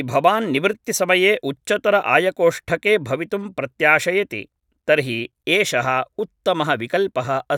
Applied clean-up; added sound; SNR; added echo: none; none; none; none.